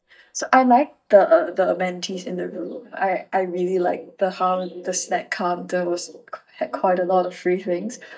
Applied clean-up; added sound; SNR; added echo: neural mask model DeepFilterNet 3.